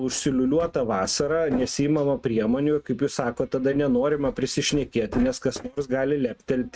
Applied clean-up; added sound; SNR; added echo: neural mask model RNNoise.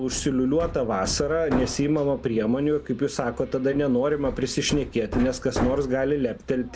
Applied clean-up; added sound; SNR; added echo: none; Hammer; 11 dB; none.